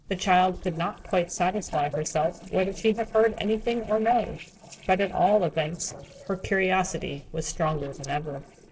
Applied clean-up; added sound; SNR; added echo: neural separator model SepFormer DNS4.